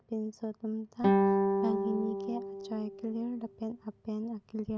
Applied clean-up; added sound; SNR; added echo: none; Guitar; -5 dB; none.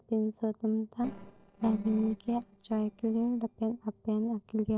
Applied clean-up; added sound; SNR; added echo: neural separator model SepFormer DNS4.